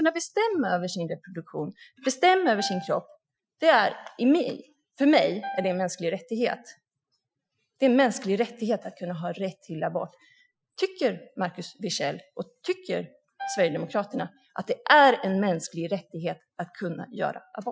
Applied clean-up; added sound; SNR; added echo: classical method Wiener filter.